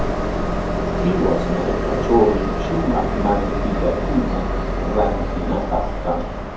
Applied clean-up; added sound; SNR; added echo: none; Train; -1 dB; reverberation time 0.5 s.